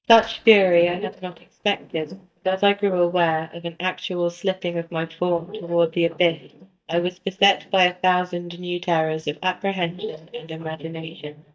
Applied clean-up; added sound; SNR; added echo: neural mask model DeepFilterNet 3.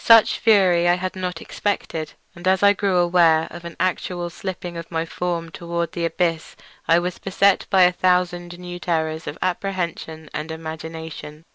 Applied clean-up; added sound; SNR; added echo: none; none; none; none.